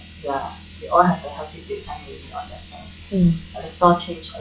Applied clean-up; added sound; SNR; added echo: classical method log-MMSE.